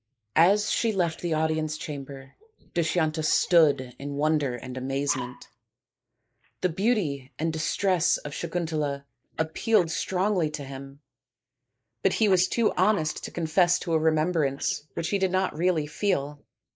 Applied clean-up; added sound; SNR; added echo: neural mask model Resemble Enhance denoiser.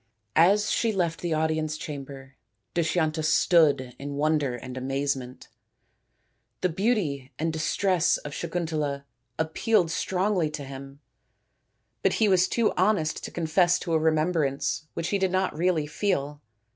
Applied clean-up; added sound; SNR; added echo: none; none; none; none.